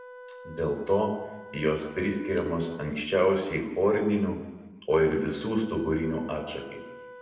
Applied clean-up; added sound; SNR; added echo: none; Wind instrument, woodwind instrument; 19 dB; reverberation time 1.0 s.